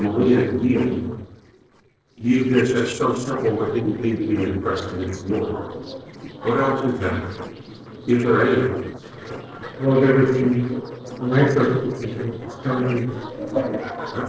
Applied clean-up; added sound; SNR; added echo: neural separator model SepFormer DNS4.